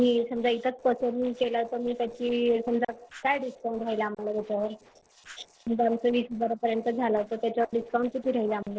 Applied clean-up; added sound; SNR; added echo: neural separator model SepFormer DNS4.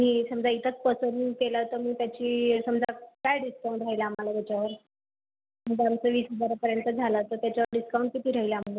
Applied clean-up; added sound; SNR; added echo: none; none; none; none.